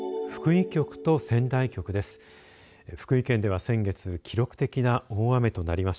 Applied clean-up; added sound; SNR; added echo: none; none; none; none.